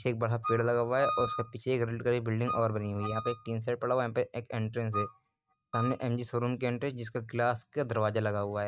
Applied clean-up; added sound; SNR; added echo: neural mask model RNNoise.